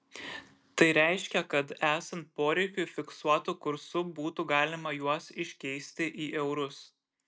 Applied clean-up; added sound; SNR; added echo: none; none; none; none.